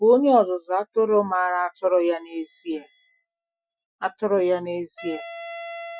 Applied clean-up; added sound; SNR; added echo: classical method Wiener filter.